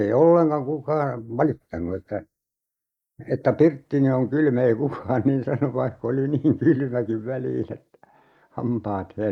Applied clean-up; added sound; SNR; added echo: neural mask model Resemble Enhance denoiser.